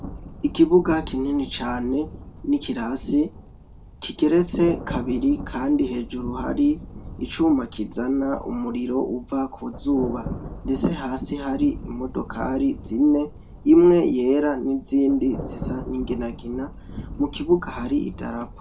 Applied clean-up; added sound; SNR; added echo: none; Thunder; 13 dB; reverberation time 0.2 s.